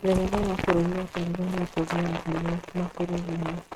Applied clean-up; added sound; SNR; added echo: neural mask model RNNoise.